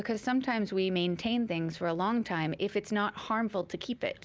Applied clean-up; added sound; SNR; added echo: none; none; none; none.